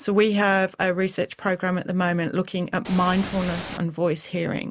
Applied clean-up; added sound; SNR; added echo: none; Ocean / Boat, Water vehicle; 10 dB; none.